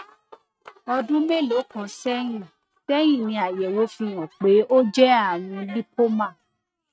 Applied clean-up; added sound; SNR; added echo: neural mask model RNNoise.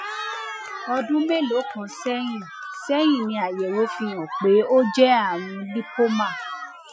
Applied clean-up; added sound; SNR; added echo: classical method Wiener filter.